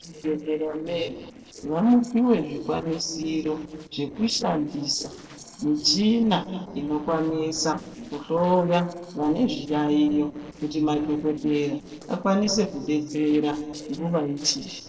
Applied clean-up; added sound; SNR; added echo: neural separator model SepFormer DNS4.